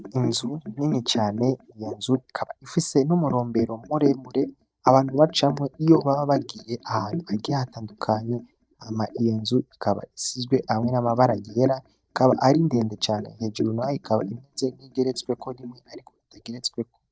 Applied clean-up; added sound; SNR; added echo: neural mask model DeepFilterNet 3.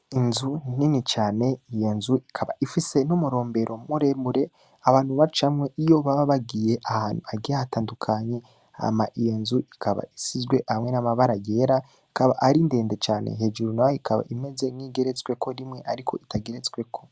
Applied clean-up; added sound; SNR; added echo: none; none; none; none.